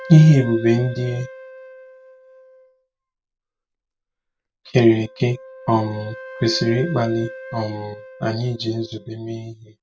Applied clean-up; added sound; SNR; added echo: none; Wind instrument, woodwind instrument; 17 dB; none.